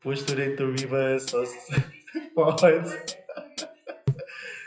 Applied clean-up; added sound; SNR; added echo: classical method WPE with log-MMSE.